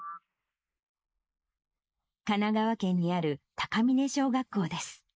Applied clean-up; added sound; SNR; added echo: neural mask model Resemble Enhance denoiser.